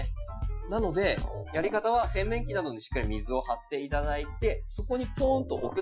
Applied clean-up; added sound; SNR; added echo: classical method Wiener filter.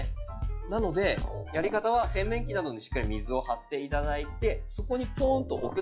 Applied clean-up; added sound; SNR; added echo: classical method log-MMSE.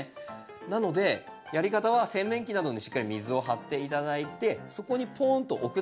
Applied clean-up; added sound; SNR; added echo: none; none; none; none.